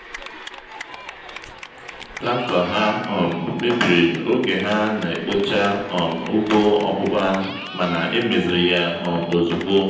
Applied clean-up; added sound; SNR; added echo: none; Cheering / Clapping; 15 dB; reverberation time 0.9 s.